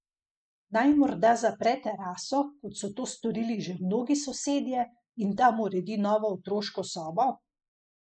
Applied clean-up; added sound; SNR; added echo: neural mask model Resemble Enhance denoiser.